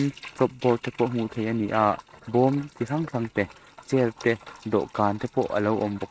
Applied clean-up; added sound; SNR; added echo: neural mask model RNNoise.